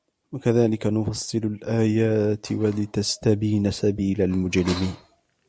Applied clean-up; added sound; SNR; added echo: none; none; none; none.